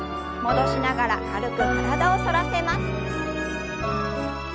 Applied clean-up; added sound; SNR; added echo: none; none; none; none.